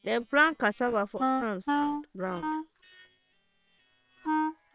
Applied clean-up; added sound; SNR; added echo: neural separator model SepFormer WHAM!.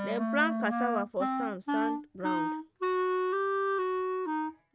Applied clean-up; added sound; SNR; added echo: neural mask model RNNoise.